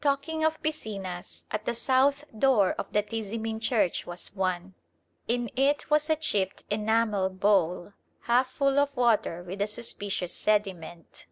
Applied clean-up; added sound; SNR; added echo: none; none; none; none.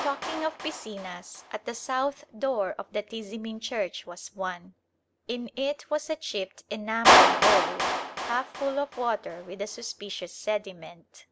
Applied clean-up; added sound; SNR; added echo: none; Clapping; -2 dB; none.